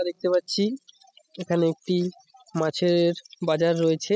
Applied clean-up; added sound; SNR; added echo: classical method spectral subtraction.